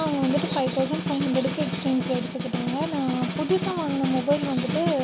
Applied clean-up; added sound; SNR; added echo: none; Snare drum; 4 dB; none.